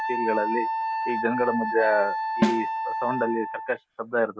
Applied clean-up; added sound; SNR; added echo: none; Wind instrument, woodwind instrument + Snare drum; 1 dB; none.